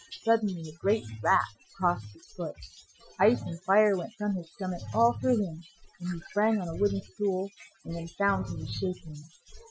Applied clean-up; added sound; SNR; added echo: classical method Wiener filter.